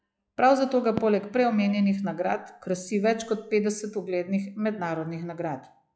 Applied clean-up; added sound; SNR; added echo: classical method log-MMSE.